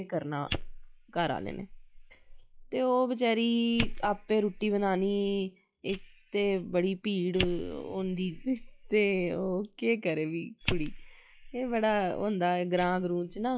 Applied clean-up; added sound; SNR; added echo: classical method log-MMSE.